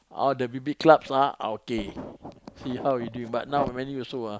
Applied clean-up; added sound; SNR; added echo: none; none; none; none.